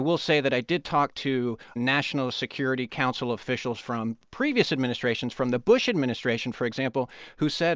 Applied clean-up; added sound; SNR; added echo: none; none; none; none.